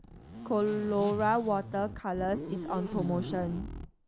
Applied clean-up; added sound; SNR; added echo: none; Zipper (clothing); 9 dB; none.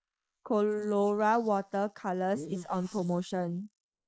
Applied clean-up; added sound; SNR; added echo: neural mask model Resemble Enhance denoiser.